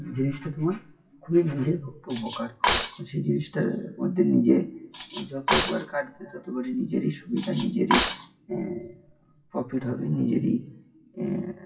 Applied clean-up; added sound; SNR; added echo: classical method WPE with log-MMSE.